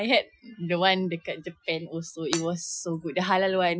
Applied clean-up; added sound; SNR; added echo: classical method Wiener filter.